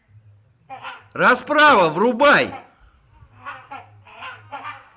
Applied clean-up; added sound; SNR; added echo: none; Bird vocalization, bird call, bird song; 19 dB; none.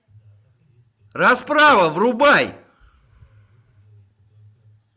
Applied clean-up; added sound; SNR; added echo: none; none; none; none.